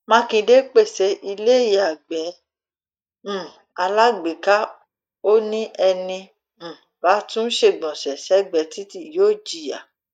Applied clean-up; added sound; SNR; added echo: neural mask model DeepFilterNet 3.